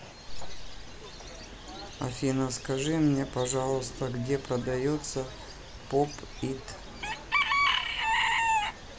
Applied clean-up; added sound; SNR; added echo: none; Bird / Chicken, rooster; 2 dB; none.